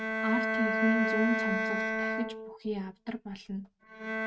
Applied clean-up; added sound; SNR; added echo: neural mask model RNNoise.